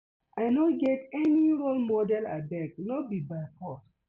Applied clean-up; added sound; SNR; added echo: none; none; none; none.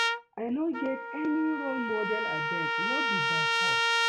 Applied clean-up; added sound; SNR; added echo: none; Trumpet; -4 dB; none.